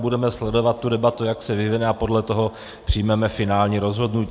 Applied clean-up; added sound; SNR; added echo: none; none; none; none.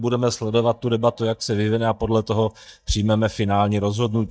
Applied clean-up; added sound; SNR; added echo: neural mask model DeepFilterNet 3.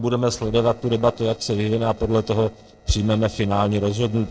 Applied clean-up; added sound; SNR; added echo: neural separator model SepFormer DNS4.